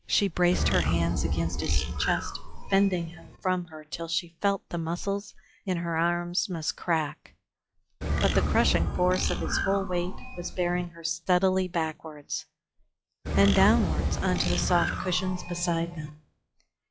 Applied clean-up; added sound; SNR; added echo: classical method log-MMSE.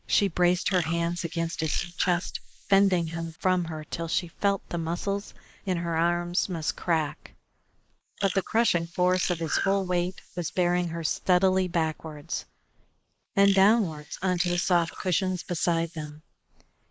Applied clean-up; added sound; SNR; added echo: neural mask model Resemble Enhance denoiser.